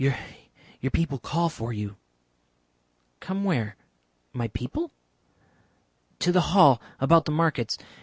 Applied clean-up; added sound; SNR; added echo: none; none; none; none.